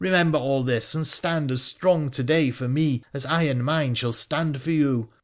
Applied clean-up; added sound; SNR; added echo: none; none; none; none.